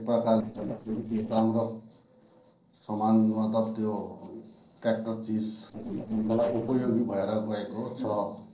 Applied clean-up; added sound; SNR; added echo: neural separator model SepFormer DNS4.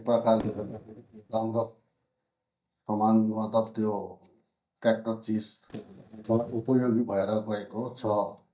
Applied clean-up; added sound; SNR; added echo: neural mask model DeepFilterNet 3.